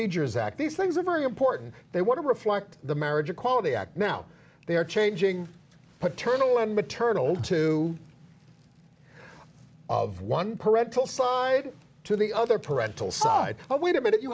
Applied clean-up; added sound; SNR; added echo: none; none; none; none.